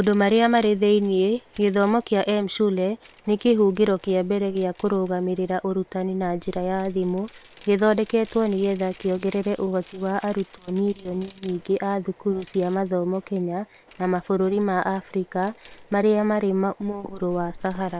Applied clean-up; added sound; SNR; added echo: neural separator model SepFormer WHAM!.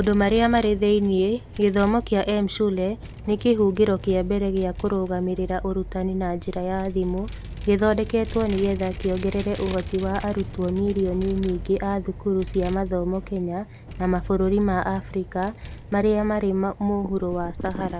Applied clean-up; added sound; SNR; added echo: none; Vehicle; 14 dB; none.